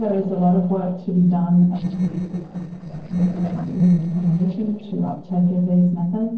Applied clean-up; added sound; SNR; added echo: neural separator model SepFormer DNS4.